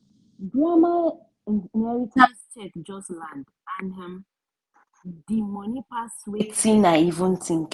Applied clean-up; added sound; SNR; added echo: none; none; none; none.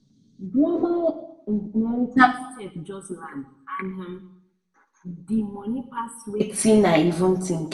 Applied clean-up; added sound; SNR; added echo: none; none; none; reverberation time 0.5 s.